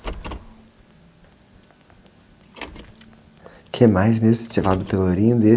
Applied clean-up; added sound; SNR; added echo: none; Car; 19 dB; none.